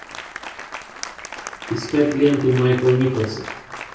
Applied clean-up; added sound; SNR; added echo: none; Applause; 13 dB; reverberation time 0.6 s.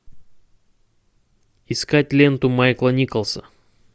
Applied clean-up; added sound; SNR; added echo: none; none; none; none.